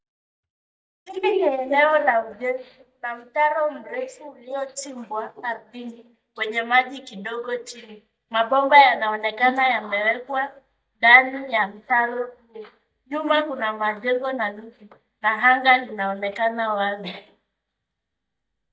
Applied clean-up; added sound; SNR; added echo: neural mask model DeepFilterNet 3.